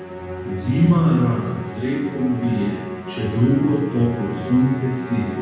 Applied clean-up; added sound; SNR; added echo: none; Musical instrument; 11 dB; reverberation time 1.1 s.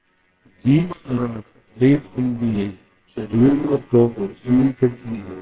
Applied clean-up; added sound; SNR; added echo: neural separator model SepFormer WHAMR!.